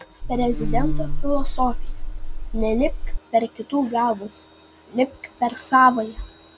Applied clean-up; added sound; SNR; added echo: none; Buzz; -2 dB; none.